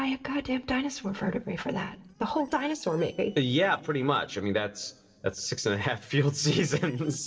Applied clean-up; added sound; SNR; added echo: neural separator model SepFormer DNS4.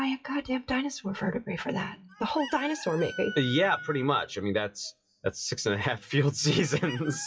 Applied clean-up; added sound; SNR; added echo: classical method WPE with log-MMSE.